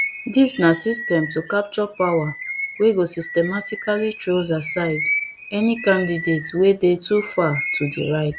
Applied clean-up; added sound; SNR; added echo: none; Bird vocalization, bird call, bird song; 10 dB; none.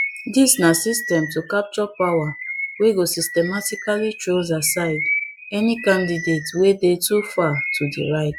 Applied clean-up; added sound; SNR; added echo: classical method Wiener filter.